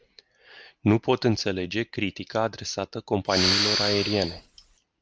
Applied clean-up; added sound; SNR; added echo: none; Respiratory sounds; 0 dB; none.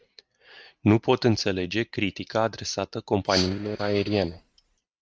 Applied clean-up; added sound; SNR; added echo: neural mask model RNNoise.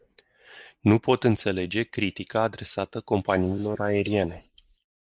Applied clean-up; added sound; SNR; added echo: neural mask model Resemble Enhance denoiser.